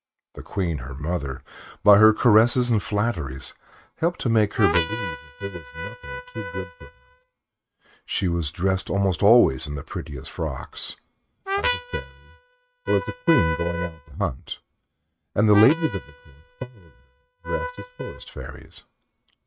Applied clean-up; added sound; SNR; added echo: neural mask model RNNoise.